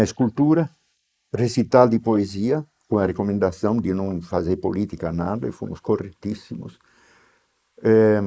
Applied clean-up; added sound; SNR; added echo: neural mask model Resemble Enhance denoiser.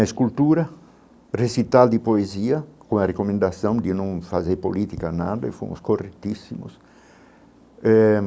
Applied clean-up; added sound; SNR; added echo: none; none; none; none.